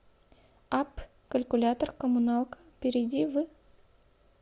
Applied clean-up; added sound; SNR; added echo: none; none; none; none.